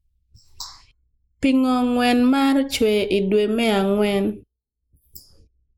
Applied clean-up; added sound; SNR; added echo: neural mask model Resemble Enhance denoiser.